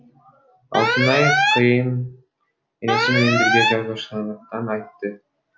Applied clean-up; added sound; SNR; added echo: none; Alarm; -1 dB; none.